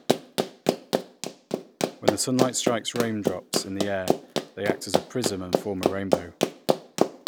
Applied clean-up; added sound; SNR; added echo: none; Run; -4 dB; none.